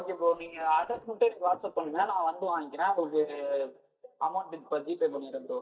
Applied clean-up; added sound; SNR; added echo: neural mask model DeepFilterNet 3.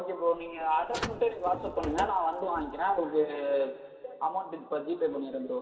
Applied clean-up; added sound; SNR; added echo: none; Car; 11 dB; reverberation time 2.1 s.